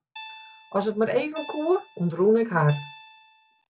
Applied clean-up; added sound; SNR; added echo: none; Guitar; 18 dB; none.